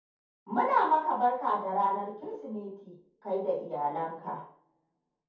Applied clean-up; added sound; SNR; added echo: none; none; none; reverberation time 0.6 s.